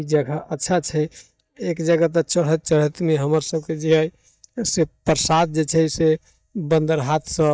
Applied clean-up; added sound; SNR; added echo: neural mask model DeepFilterNet 3.